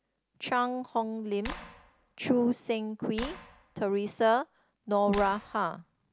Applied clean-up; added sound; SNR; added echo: none; Clapping; 12 dB; none.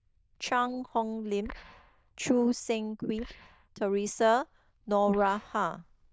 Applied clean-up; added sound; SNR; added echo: neural diffusion model UNIVERSE++.